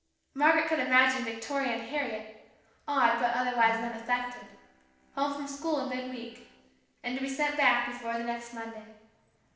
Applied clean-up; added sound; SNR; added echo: neural separator model SepFormer DNS4.